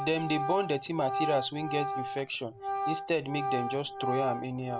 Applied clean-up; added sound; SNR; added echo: none; Organ; 3 dB; none.